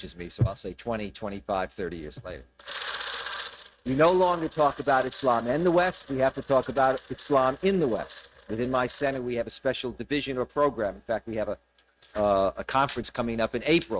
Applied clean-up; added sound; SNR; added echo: neural mask model RNNoise.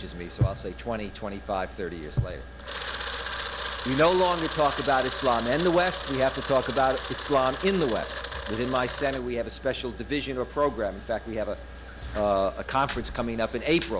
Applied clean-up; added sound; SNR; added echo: none; Camera; 9 dB; none.